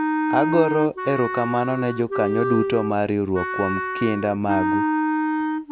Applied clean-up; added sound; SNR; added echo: none; Wind instrument, woodwind instrument; 1 dB; none.